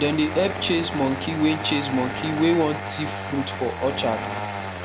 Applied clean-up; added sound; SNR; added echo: none; Engine starting; 5 dB; none.